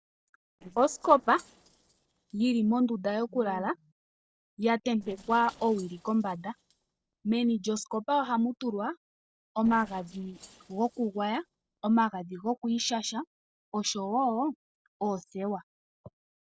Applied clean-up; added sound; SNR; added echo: neural separator model SepFormer DNS4.